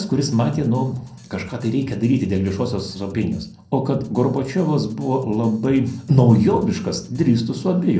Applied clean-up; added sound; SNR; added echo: neural separator model SepFormer DNS4.